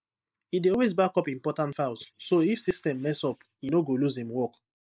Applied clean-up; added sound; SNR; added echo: neural mask model Resemble Enhance denoiser.